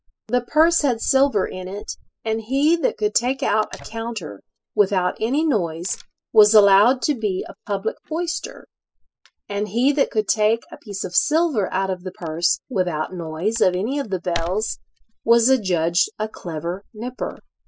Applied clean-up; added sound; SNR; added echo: classical method spectral subtraction.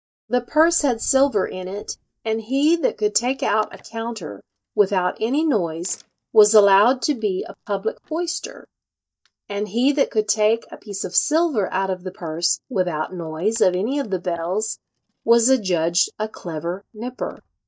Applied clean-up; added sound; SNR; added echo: neural mask model DeepFilterNet 3.